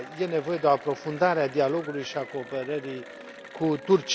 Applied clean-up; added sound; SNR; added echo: none; Applause / Cheering; 16 dB; none.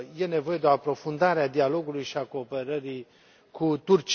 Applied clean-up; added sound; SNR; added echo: none; none; none; none.